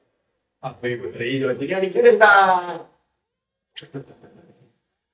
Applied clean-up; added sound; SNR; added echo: neural mask model DeepFilterNet 3.